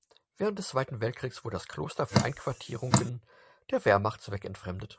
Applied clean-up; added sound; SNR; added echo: none; Drip; -3 dB; none.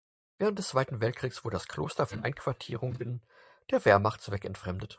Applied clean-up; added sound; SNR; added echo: neural mask model DeepFilterNet 3.